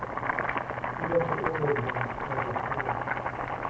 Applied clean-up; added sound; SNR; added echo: none; Boiling; -4 dB; reverberation time 0.6 s.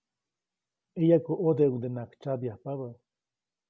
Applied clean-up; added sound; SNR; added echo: none; none; none; none.